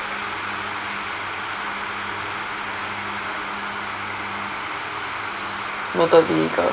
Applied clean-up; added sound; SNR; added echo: none; none; none; none.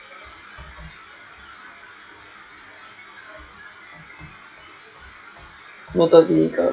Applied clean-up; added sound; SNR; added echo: classical method WPE with log-MMSE.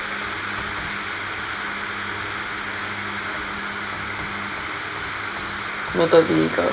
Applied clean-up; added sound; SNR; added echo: none; Writing; 20 dB; reverberation time 0.6 s.